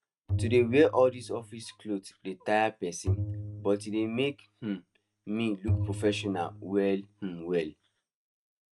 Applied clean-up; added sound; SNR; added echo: neural mask model RNNoise.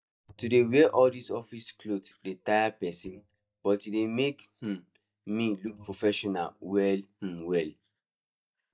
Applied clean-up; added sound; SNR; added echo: neural mask model DeepFilterNet 3.